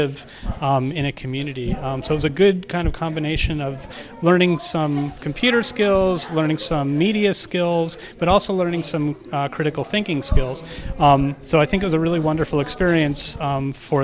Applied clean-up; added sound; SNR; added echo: none; none; none; none.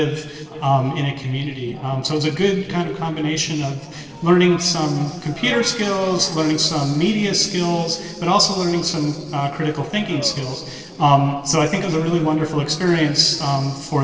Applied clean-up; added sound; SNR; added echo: neural separator model SepFormer DNS4.